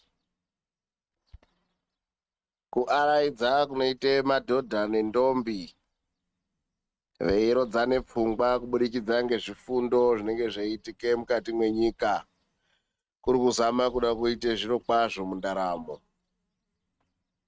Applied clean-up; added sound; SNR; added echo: neural mask model RNNoise.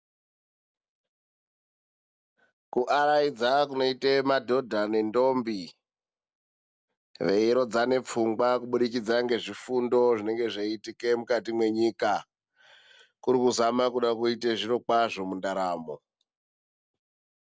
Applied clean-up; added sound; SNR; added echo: none; none; none; none.